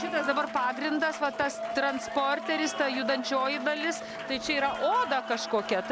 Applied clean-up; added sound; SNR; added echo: none; Applause + Organ; 7 dB; none.